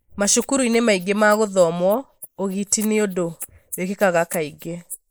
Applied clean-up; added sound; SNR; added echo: neural mask model Resemble Enhance denoiser.